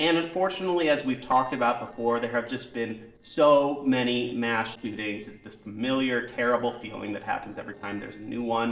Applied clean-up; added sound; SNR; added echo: neural separator model SepFormer DNS4.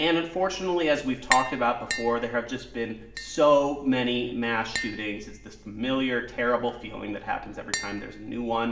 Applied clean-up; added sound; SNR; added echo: none; Tap; 11 dB; reverberation time 0.8 s.